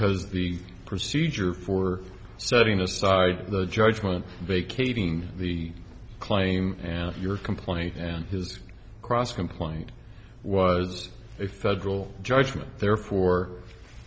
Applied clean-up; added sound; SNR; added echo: none; none; none; none.